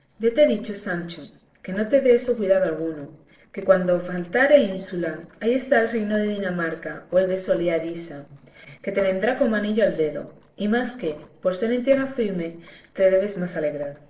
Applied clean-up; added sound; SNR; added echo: neural separator model SepFormer DNS4.